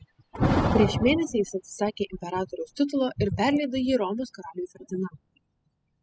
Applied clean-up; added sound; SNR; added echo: classical method spectral subtraction.